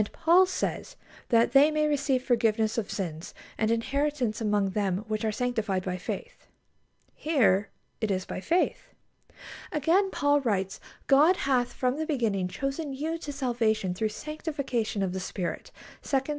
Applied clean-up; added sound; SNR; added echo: none; none; none; none.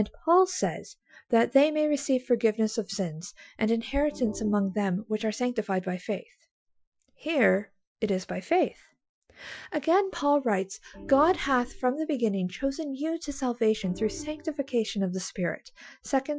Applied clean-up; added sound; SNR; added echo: classical method Wiener filter.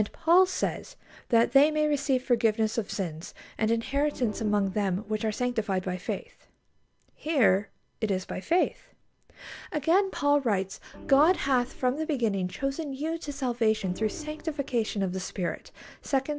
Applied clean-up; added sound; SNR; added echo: none; Organ; 18 dB; none.